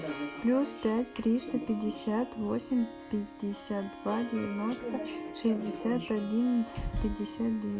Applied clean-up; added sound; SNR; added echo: none; Harp; 12 dB; none.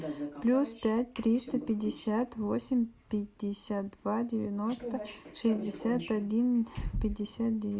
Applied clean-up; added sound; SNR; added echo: none; none; none; none.